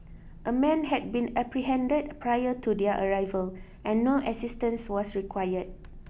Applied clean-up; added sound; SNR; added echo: none; none; none; none.